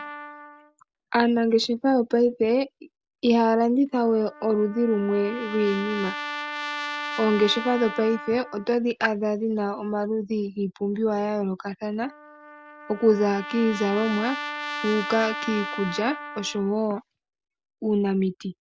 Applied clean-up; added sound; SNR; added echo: none; Trumpet; 12 dB; none.